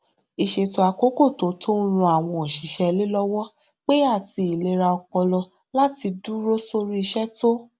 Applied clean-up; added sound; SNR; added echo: none; none; none; none.